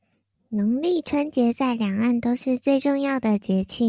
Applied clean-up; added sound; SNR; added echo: none; none; none; none.